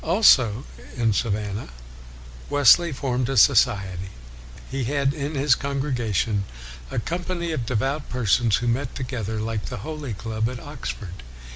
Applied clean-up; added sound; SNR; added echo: none; none; none; none.